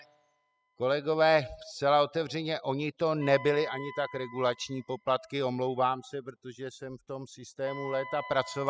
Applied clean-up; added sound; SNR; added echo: classical method spectral subtraction.